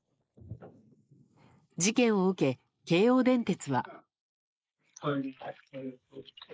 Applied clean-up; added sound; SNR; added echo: neural mask model Resemble Enhance denoiser.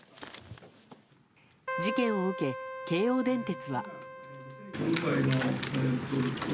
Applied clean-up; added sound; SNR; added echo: none; Keyboard (musical); 8 dB; none.